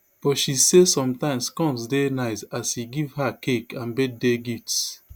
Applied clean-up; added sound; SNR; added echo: none; none; none; none.